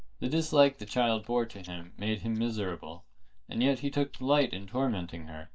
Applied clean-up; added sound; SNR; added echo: neural mask model DeepFilterNet 3.